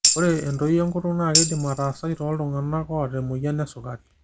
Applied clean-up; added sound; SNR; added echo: none; Tambourine; 1 dB; none.